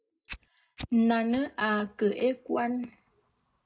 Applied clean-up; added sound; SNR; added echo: none; Fire; 17 dB; reverberation time 0.2 s.